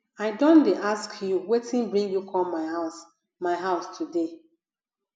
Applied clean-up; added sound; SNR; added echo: none; none; none; none.